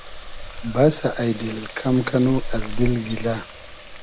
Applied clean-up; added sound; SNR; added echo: none; Water tap, faucet; 6 dB; none.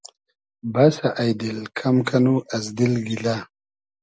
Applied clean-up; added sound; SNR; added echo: none; none; none; none.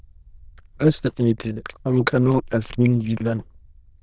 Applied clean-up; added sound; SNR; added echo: neural diffusion model UNIVERSE++.